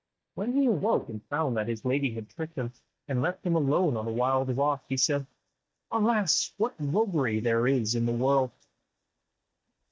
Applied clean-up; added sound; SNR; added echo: neural mask model DeepFilterNet 3.